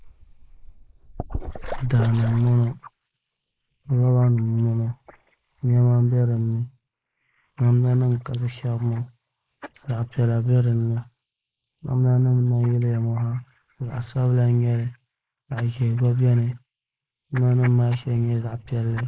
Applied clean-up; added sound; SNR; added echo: neural mask model Resemble Enhance denoiser.